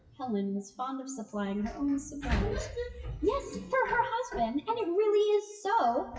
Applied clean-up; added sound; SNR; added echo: classical method WPE with log-MMSE.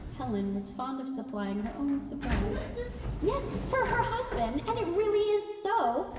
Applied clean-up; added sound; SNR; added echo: none; Sliding door; 7 dB; reverberation time 1.9 s.